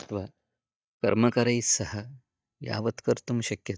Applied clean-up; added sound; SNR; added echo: neural mask model DeepFilterNet 3.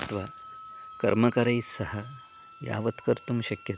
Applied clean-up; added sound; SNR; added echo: none; Wind instrument, woodwind instrument; 19 dB; none.